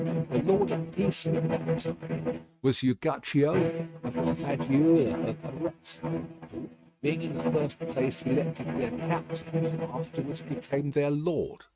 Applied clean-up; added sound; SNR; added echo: neural mask model RNNoise.